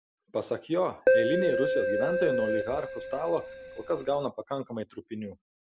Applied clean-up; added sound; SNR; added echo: none; Keyboard (musical); -3 dB; none.